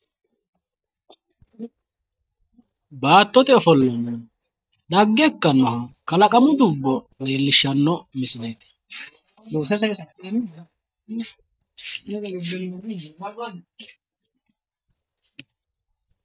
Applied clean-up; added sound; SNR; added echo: neural mask model DeepFilterNet 3.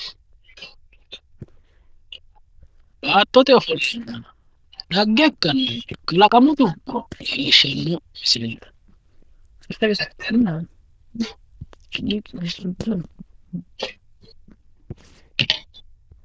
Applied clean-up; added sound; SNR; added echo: neural diffusion model UNIVERSE++.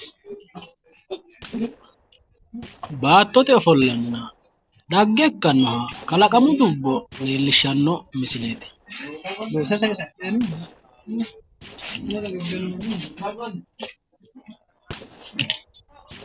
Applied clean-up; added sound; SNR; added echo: neural separator model SepFormer DNS4.